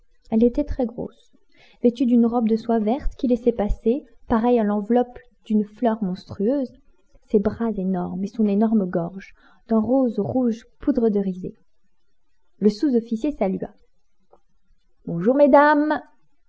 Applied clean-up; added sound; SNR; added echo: none; none; none; none.